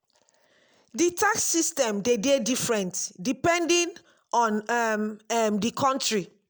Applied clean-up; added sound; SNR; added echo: none; none; none; none.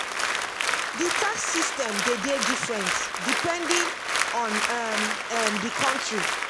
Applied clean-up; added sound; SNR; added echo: none; Applause; -3 dB; none.